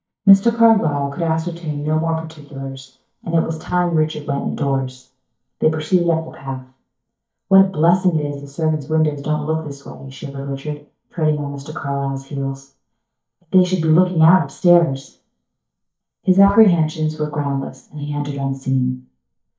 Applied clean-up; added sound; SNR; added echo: neural mask model DeepFilterNet 3.